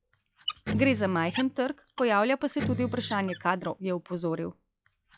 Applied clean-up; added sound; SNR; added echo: classical method log-MMSE.